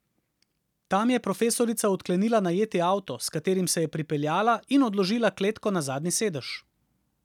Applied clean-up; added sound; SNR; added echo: none; none; none; none.